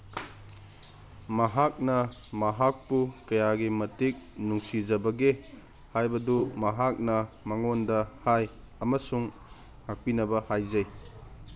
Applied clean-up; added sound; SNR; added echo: none; none; none; none.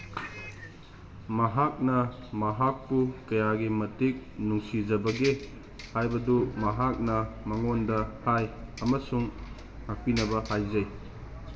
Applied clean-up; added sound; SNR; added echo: none; Bus; 15 dB; reverberation time 1.7 s.